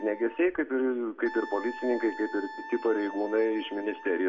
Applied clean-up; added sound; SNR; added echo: none; Wind instrument, woodwind instrument; 14 dB; reverberation time 0.7 s.